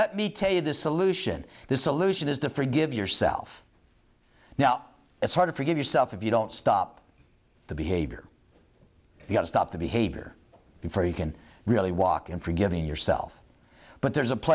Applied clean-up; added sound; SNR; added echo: none; none; none; none.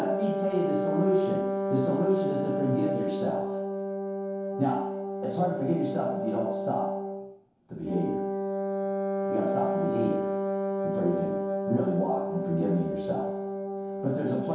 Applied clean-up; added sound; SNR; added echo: none; Wind instrument, woodwind instrument; 0 dB; reverberation time 0.8 s.